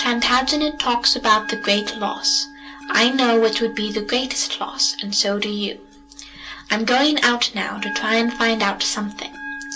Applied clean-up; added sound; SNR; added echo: none; Bell; 15 dB; reverberation time 0.2 s.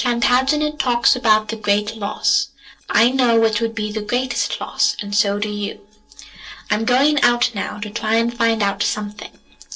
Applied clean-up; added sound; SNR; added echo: neural separator model SepFormer DNS4.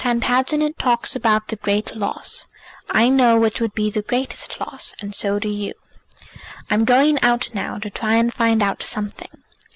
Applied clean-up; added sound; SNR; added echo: none; none; none; none.